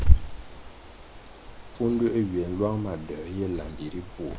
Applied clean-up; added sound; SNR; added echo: none; Bird; -4 dB; none.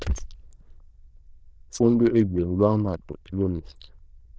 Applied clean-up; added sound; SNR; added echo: neural diffusion model UNIVERSE++.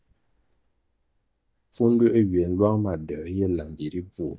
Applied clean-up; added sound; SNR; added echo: neural mask model DeepFilterNet 3.